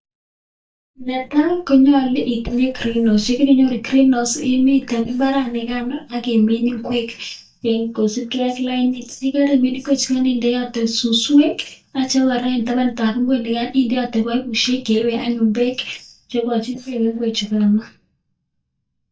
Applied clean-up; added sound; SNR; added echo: neural mask model DeepFilterNet 3.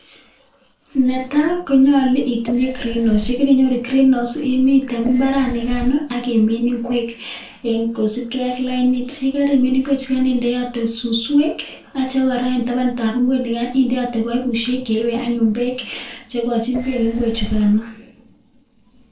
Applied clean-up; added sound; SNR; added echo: neural separator model SepFormer DNS4.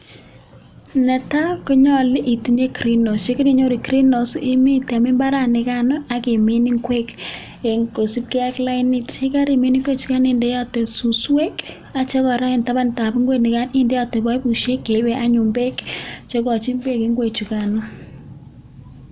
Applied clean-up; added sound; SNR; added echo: none; none; none; none.